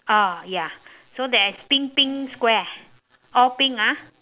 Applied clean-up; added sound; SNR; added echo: none; none; none; none.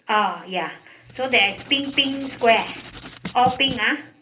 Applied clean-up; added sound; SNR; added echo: none; Writing; 15 dB; reverberation time 0.3 s.